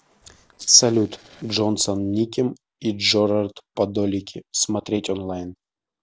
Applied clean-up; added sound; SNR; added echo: neural separator model SepFormer DNS4.